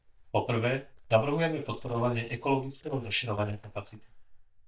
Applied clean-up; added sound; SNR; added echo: neural mask model DeepFilterNet 3.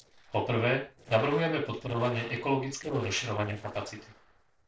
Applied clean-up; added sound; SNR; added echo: neural separator model SepFormer DNS4.